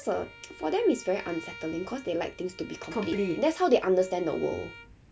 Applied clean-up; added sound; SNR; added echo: none; Bowed string instrument; 19 dB; none.